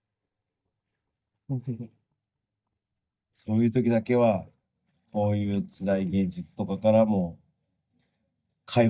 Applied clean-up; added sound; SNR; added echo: neural mask model DeepFilterNet 3.